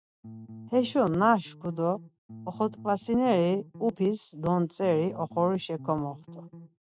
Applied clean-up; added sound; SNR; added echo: neural mask model RNNoise.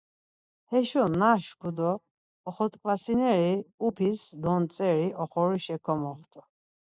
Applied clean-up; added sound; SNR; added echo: neural mask model Resemble Enhance denoiser.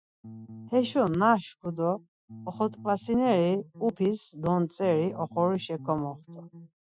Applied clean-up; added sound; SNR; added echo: classical method Wiener filter.